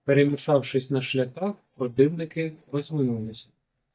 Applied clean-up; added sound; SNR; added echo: neural mask model DeepFilterNet 3.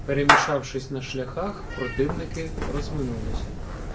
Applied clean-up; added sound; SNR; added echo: none; Meow / Clapping; -2 dB; reverberation time 0.3 s.